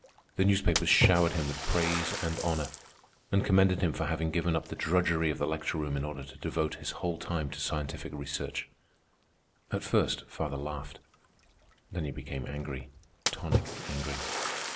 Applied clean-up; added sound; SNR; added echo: none; Splash, splatter; 7 dB; none.